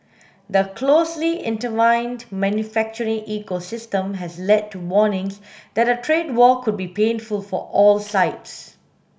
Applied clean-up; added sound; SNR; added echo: none; none; none; none.